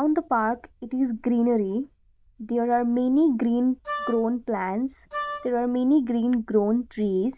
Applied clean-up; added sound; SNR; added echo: neural diffusion model UNIVERSE++.